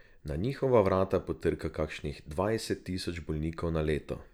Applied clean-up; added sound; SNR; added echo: none; none; none; none.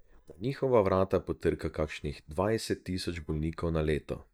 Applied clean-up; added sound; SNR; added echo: neural mask model DeepFilterNet 3.